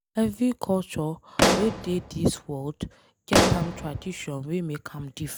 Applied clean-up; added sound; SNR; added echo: none; Explosion; -2 dB; none.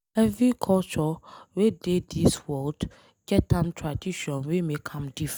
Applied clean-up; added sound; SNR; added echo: none; none; none; none.